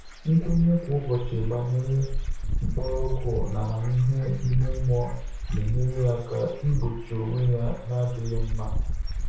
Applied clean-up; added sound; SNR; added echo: none; Bird / Dog; 2 dB; reverberation time 0.6 s.